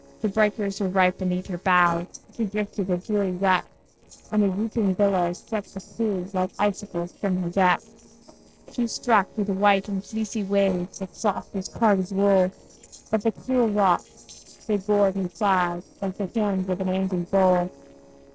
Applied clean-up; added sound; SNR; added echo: neural separator model SepFormer DNS4.